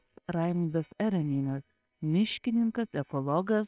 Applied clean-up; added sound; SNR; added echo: neural separator model SepFormer WHAM!.